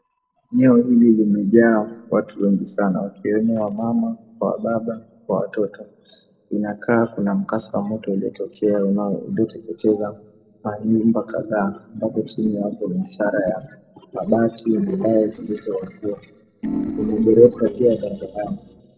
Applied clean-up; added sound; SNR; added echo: neural separator model SepFormer DNS4.